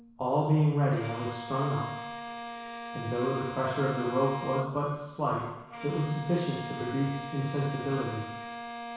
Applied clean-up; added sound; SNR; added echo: none; Bowed string instrument; 10 dB; reverberation time 1.1 s.